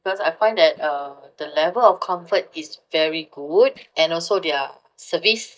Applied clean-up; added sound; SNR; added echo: neural mask model DeepFilterNet 3.